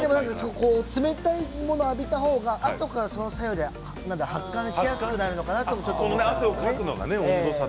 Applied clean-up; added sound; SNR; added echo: none; Accelerating, revving, vroom; 14 dB; none.